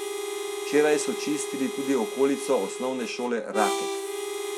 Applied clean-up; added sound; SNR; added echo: none; Harmonica; 4 dB; none.